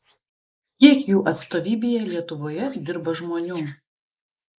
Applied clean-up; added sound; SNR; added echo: neural mask model Resemble Enhance denoiser.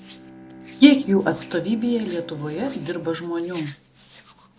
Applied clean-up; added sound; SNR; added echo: none; Hands + Bowed string instrument; 19 dB; none.